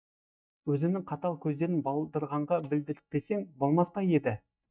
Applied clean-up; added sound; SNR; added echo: neural mask model DeepFilterNet 3.